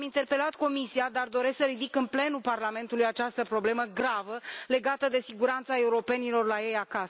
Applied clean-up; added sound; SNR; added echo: none; none; none; none.